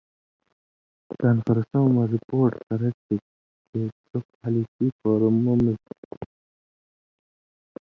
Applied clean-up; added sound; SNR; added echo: none; none; none; none.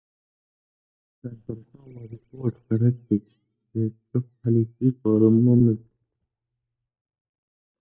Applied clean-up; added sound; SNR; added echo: neural mask model DeepFilterNet 3.